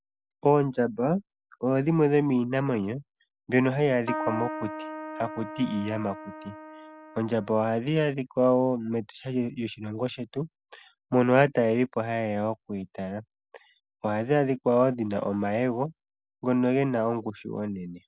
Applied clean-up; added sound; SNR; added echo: none; Keyboard (musical); 10 dB; none.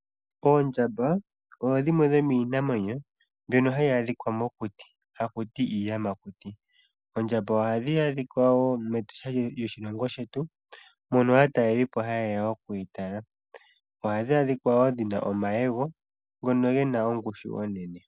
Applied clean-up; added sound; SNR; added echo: none; none; none; none.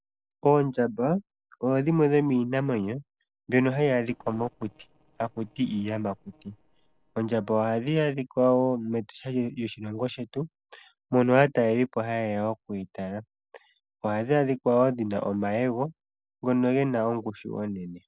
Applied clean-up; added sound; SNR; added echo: neural separator model SepFormer DNS4.